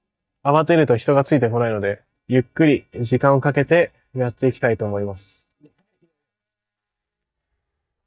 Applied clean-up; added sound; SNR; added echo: neural mask model DeepFilterNet 3.